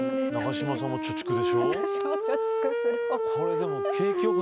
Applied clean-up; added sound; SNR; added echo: none; Wind instrument, woodwind instrument; -5 dB; none.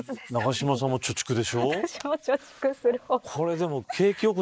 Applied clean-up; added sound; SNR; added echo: neural mask model Resemble Enhance denoiser.